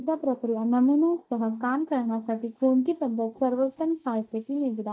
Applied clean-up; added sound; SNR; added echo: neural mask model DeepFilterNet 3.